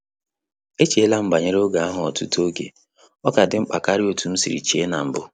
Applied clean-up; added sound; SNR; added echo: none; none; none; none.